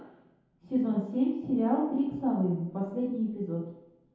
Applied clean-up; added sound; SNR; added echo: none; none; none; reverberation time 0.8 s.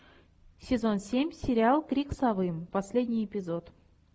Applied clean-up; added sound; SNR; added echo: none; none; none; none.